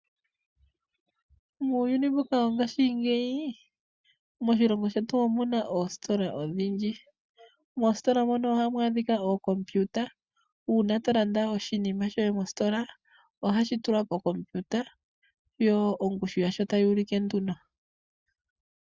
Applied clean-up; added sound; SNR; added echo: none; none; none; none.